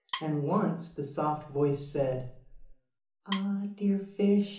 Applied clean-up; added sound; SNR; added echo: none; Wood; 12 dB; reverberation time 0.8 s.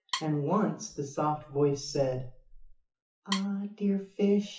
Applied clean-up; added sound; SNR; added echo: classical method WPE with log-MMSE.